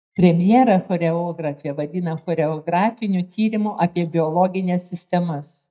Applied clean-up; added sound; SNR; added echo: neural mask model DeepFilterNet 3.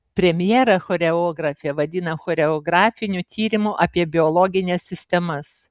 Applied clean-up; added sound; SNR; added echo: none; none; none; none.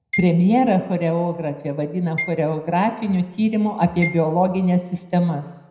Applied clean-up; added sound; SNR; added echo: none; Marimba, xylophone; 15 dB; reverberation time 0.8 s.